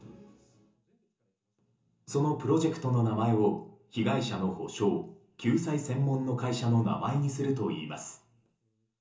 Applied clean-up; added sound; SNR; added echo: none; none; none; reverberation time 0.8 s.